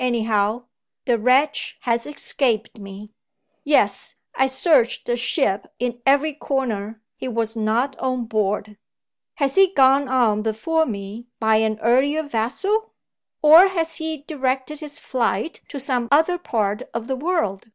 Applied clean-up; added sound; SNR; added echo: none; none; none; none.